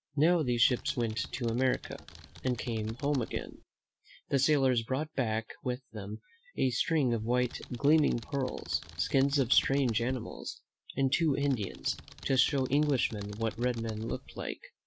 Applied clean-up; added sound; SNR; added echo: none; Computer keyboard; 16 dB; none.